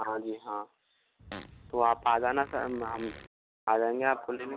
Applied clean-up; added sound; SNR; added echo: none; Fart; 16 dB; none.